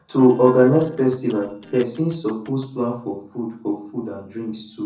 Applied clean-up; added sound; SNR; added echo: neural separator model SepFormer DNS4.